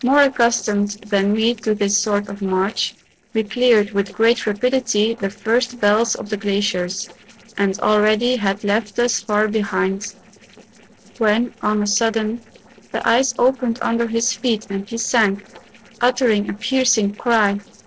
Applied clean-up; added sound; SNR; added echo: neural separator model SepFormer DNS4.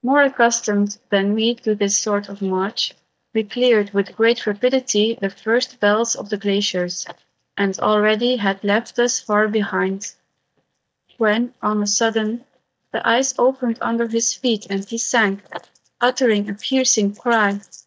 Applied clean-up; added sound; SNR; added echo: neural mask model DeepFilterNet 3.